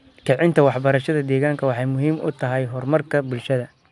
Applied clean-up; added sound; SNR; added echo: none; none; none; none.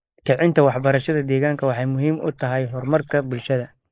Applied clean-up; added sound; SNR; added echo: neural mask model Resemble Enhance denoiser.